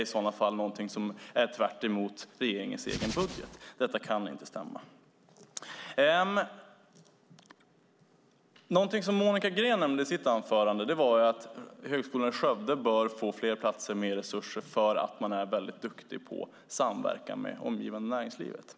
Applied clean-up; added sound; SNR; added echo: none; Hands; 10 dB; none.